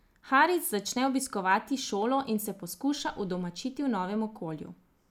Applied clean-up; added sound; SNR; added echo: none; none; none; none.